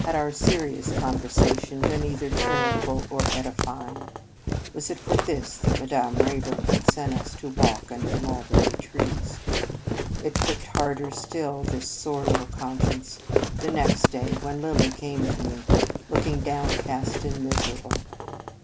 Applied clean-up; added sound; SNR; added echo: none; Walk, footsteps + Brass instrument; -4 dB; none.